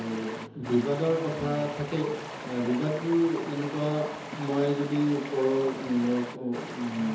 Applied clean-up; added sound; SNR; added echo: none; Stream; 11 dB; reverberation time 1.2 s.